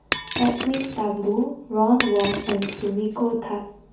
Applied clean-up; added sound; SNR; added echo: none; Shatter; 4 dB; reverberation time 0.6 s.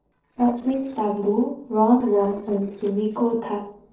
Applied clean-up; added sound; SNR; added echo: neural separator model SepFormer DNS4.